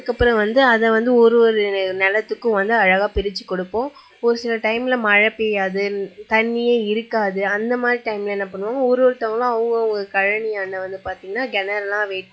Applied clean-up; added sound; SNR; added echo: classical method log-MMSE.